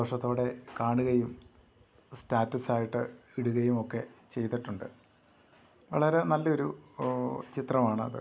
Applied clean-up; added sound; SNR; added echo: none; none; none; none.